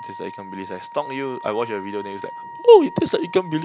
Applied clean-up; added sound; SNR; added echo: none; Wind instrument, woodwind instrument; 15 dB; none.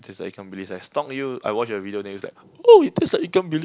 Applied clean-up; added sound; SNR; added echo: none; none; none; none.